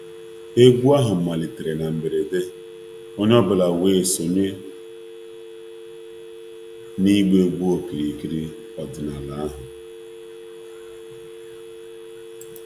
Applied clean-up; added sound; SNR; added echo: none; Telephone; 16 dB; none.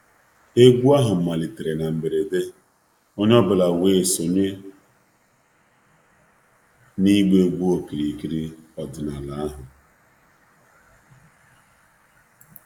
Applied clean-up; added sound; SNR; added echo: neural mask model Resemble Enhance denoiser.